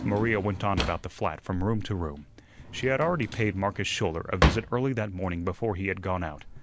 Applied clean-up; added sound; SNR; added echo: none; Drawer open or close; 5 dB; none.